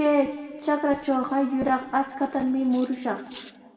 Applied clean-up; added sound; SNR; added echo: none; Cutlery, silverware; 15 dB; reverberation time 1.7 s.